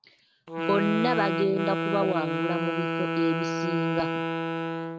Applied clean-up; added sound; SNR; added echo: neural mask model RNNoise.